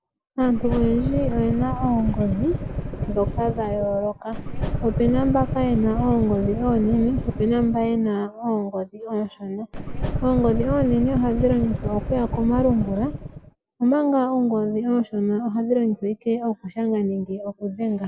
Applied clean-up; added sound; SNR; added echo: none; Engine starting / Car; 4 dB; none.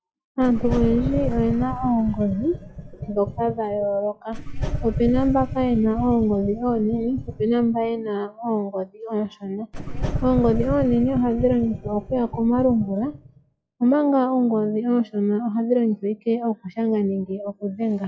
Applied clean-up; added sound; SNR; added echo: classical method log-MMSE.